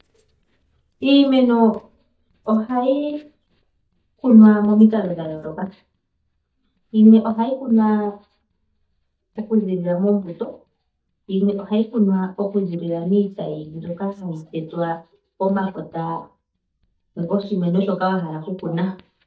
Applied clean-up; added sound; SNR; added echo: neural mask model DeepFilterNet 3.